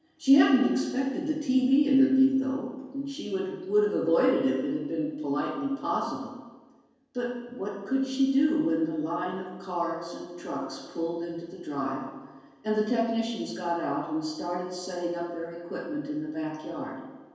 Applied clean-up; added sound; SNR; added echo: none; none; none; reverberation time 1.2 s.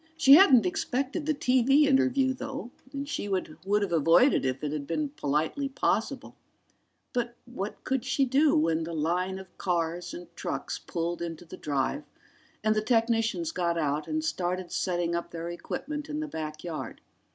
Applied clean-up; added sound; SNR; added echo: none; none; none; none.